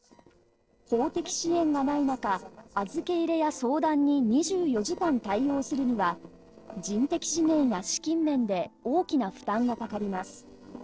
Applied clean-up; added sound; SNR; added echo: neural separator model SepFormer DNS4.